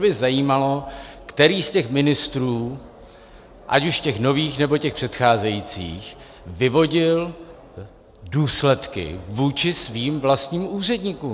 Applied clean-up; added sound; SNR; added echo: none; none; none; none.